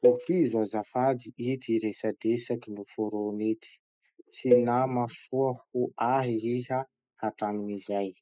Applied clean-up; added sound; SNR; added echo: classical method spectral subtraction.